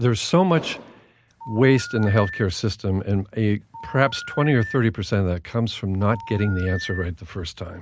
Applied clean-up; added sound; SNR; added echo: none; Telephone + Explosion; 14 dB; none.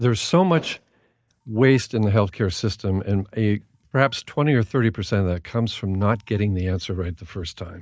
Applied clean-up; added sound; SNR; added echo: neural mask model DeepFilterNet 3.